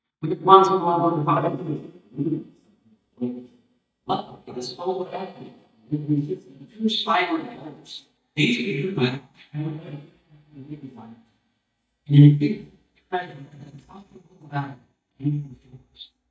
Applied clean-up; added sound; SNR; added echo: neural mask model DeepFilterNet 3.